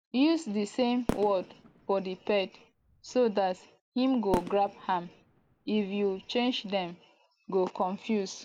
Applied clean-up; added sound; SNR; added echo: none; Fireworks; 12 dB; none.